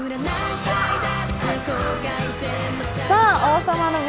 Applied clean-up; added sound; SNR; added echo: none; Crow; 9 dB; none.